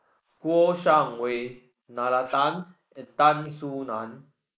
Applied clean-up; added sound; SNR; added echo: neural mask model Resemble Enhance denoiser.